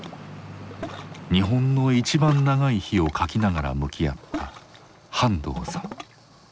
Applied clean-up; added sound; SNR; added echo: none; Ocean; 15 dB; none.